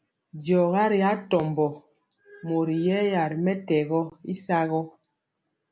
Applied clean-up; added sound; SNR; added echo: none; none; none; none.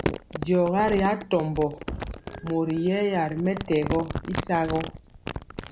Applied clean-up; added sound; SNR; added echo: none; Crumpling, crinkling; 8 dB; none.